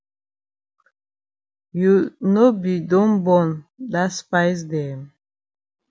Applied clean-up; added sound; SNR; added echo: none; none; none; none.